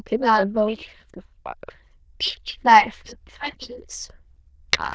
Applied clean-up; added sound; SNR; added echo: neural diffusion model UNIVERSE++.